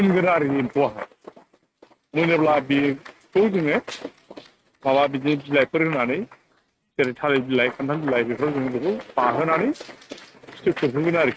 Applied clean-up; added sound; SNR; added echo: neural mask model RNNoise.